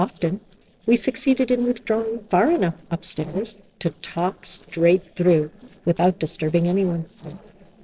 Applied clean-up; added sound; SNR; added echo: neural separator model SepFormer DNS4.